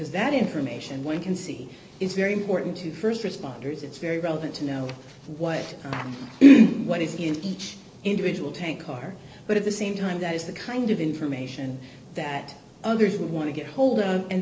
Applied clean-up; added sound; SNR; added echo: none; none; none; none.